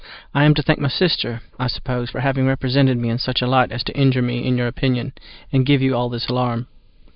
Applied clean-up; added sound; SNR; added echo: neural mask model Resemble Enhance denoiser.